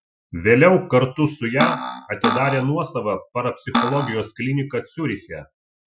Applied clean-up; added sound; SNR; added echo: classical method Wiener filter.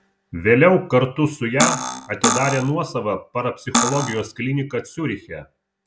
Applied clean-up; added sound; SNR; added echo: none; Cutlery, silverware; 0 dB; none.